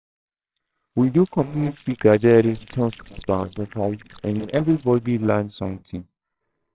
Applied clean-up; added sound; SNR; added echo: neural separator model SepFormer WHAMR!.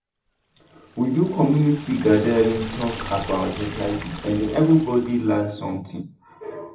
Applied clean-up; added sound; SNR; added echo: none; Liquid; 15 dB; reverberation time 0.4 s.